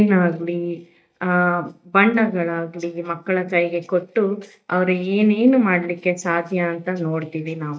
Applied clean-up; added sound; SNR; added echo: neural mask model DeepFilterNet 3.